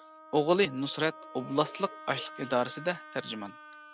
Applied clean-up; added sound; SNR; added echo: none; Wind instrument, woodwind instrument; 16 dB; none.